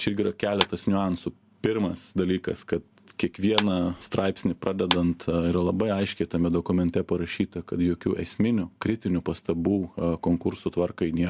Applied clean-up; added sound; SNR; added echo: none; Clapping; 7 dB; none.